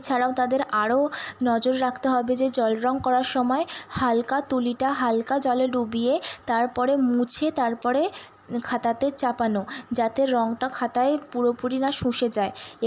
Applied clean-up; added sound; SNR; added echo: none; none; none; none.